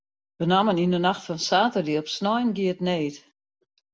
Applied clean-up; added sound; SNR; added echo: none; none; none; none.